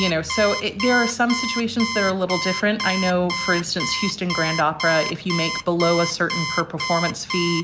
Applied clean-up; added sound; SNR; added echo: none; Alarm; 6 dB; none.